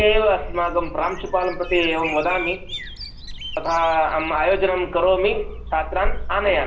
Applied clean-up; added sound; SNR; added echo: none; Bird vocalization, bird call, bird song; 8 dB; reverberation time 0.5 s.